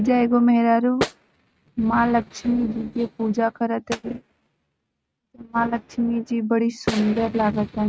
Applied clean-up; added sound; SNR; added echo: neural mask model RNNoise.